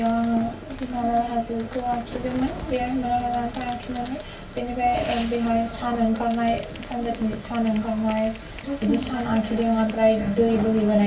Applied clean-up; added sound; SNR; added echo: none; Fireworks; 15 dB; reverberation time 0.2 s.